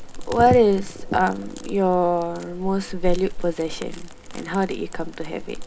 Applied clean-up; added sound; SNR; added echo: none; Crackle; 7 dB; reverberation time 0.3 s.